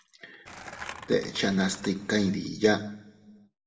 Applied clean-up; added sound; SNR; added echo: none; Skateboard; 15 dB; reverberation time 0.6 s.